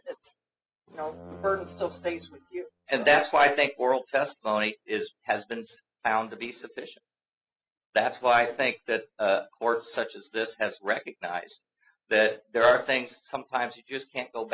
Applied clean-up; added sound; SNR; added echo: classical method spectral subtraction.